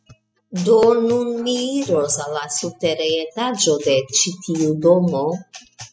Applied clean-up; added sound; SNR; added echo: classical method spectral subtraction.